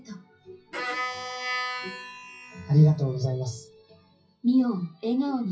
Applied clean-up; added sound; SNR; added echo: classical method WPE with log-MMSE.